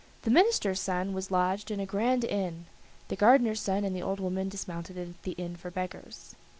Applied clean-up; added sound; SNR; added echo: none; none; none; none.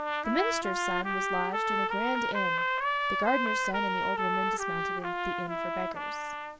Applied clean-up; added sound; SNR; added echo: none; Trumpet; -4 dB; none.